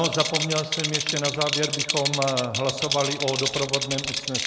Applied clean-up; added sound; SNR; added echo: none; Rattle; 1 dB; none.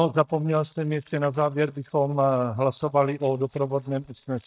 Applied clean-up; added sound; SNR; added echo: neural mask model DeepFilterNet 3.